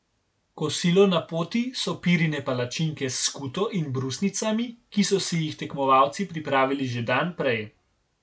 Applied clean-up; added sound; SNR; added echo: none; none; none; none.